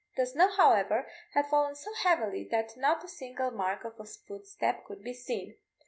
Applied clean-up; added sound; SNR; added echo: none; none; none; none.